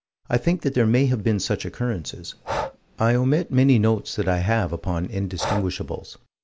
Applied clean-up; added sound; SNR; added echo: neural mask model Resemble Enhance denoiser.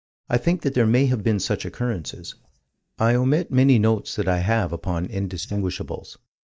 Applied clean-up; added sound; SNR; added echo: neural mask model DeepFilterNet 3.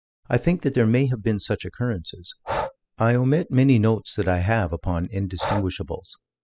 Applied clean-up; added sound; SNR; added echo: classical method spectral subtraction.